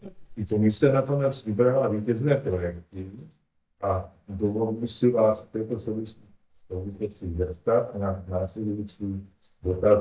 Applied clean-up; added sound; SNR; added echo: neural mask model DeepFilterNet 3.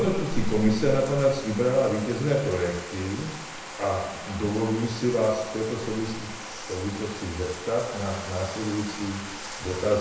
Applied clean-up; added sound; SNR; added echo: none; Bathtub (filling or washing); 8 dB; reverberation time 1.0 s.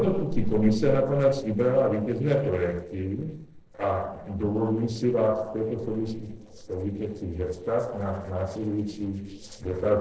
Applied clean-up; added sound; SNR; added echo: neural separator model SepFormer DNS4.